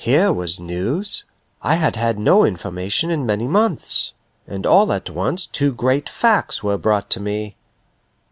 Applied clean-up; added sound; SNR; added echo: none; none; none; none.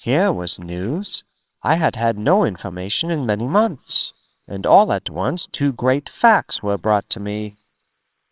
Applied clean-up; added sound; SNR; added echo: neural separator model SepFormer WHAMR!.